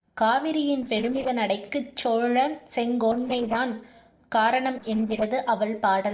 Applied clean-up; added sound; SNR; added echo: neural separator model SepFormer DNS4.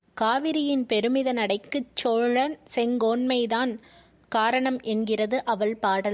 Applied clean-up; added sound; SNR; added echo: none; none; none; none.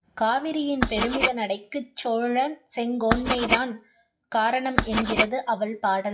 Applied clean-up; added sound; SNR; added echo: classical method WPE with log-MMSE.